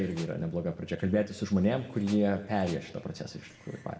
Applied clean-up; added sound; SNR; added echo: none; Tools; 20 dB; reverberation time 0.7 s.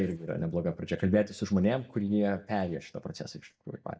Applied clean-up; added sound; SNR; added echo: neural mask model DeepFilterNet 3.